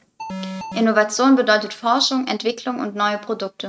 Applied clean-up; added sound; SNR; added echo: neural mask model RNNoise.